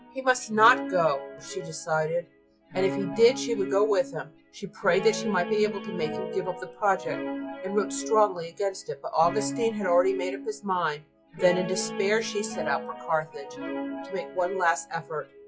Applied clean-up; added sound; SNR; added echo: classical method log-MMSE.